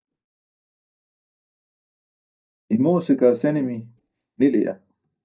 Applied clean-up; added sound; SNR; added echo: neural mask model DeepFilterNet 3.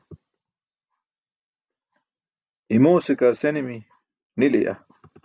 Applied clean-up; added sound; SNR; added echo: none; none; none; none.